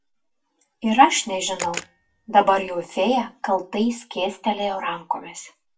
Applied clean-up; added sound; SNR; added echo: none; Camera; 14 dB; reverberation time 0.2 s.